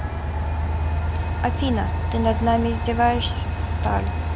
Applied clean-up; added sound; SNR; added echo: none; Train; -2 dB; none.